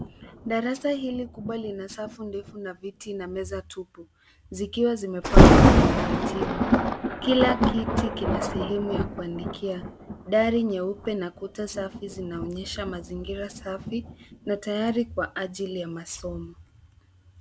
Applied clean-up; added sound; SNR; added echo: none; Thunder; -4 dB; none.